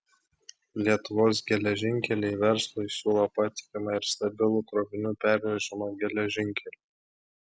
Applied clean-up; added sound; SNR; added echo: none; none; none; none.